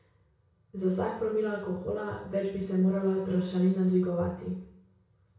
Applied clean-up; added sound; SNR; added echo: none; none; none; reverberation time 0.6 s.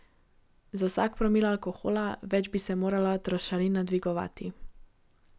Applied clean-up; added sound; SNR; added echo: none; none; none; none.